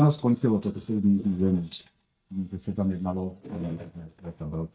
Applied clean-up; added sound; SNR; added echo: neural mask model DeepFilterNet 3.